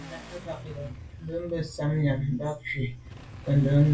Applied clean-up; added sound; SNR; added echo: none; Motorcycle / Accelerating, revving, vroom; 18 dB; reverberation time 0.2 s.